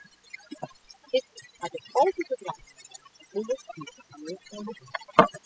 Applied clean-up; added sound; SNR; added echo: classical method spectral subtraction.